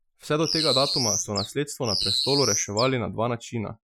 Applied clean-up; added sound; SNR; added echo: classical method Wiener filter.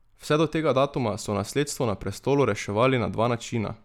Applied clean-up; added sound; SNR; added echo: none; none; none; none.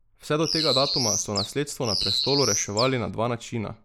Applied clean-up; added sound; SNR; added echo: neural mask model Resemble Enhance denoiser.